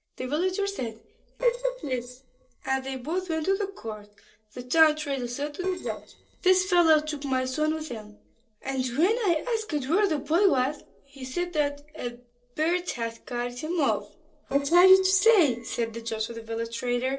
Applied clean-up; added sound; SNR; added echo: neural separator model SepFormer DNS4.